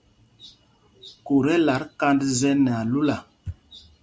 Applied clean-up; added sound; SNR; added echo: none; none; none; none.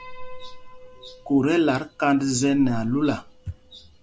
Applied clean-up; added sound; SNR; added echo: none; Piano; 13 dB; none.